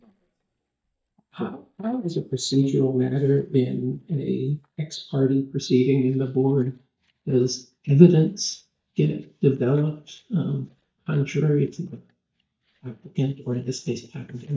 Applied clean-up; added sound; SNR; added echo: neural mask model DeepFilterNet 3.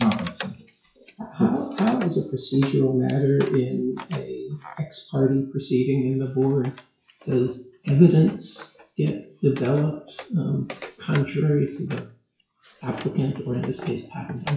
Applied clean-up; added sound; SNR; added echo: classical method WPE with log-MMSE.